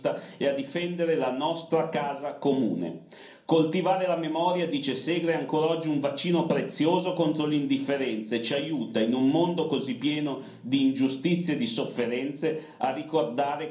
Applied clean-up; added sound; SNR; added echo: none; none; none; reverberation time 0.6 s.